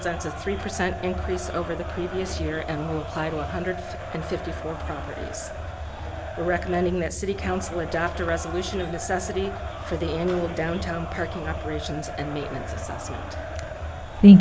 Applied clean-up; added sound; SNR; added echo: none; Crowd; 12 dB; none.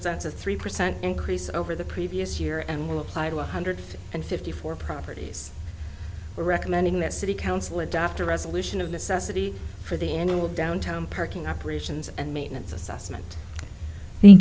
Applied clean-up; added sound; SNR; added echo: none; none; none; none.